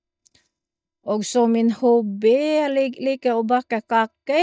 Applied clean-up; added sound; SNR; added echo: neural mask model DeepFilterNet 3.